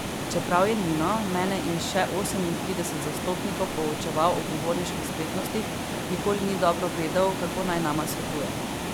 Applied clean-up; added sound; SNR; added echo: none; Water; 3 dB; none.